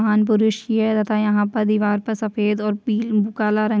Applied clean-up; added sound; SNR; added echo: none; none; none; none.